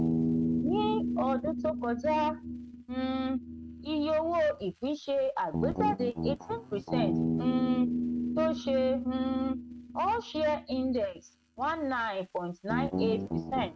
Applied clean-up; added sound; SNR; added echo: neural mask model RNNoise.